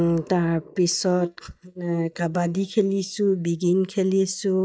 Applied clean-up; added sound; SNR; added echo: neural mask model DeepFilterNet 3.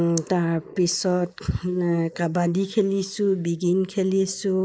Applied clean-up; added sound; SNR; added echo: neural mask model Resemble Enhance denoiser.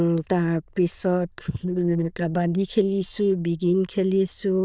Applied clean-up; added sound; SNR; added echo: neural diffusion model UNIVERSE++.